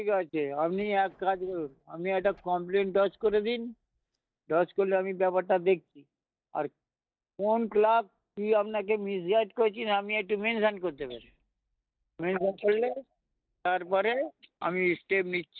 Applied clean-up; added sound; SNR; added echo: neural mask model DeepFilterNet 3.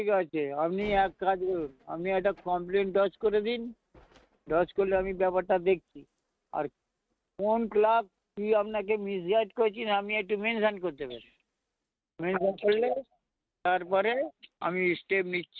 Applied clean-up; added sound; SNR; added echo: neural mask model RNNoise.